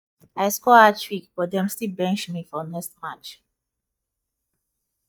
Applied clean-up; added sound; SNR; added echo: neural mask model DeepFilterNet 3.